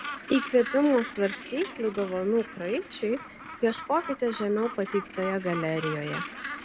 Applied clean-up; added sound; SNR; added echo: none; Gull, seagull; 11 dB; none.